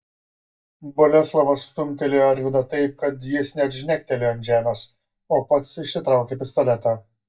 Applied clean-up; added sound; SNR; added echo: neural mask model DeepFilterNet 3.